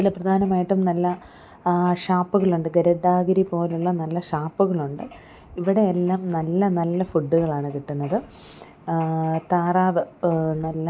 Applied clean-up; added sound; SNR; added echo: none; none; none; none.